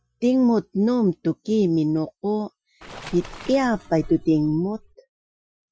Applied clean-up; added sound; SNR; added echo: classical method Wiener filter.